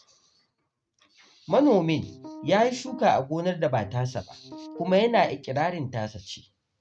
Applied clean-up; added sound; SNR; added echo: neural mask model RNNoise.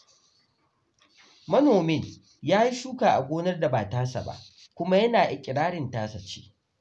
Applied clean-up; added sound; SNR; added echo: none; none; none; none.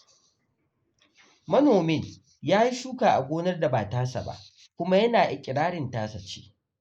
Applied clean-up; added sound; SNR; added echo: neural mask model Resemble Enhance denoiser.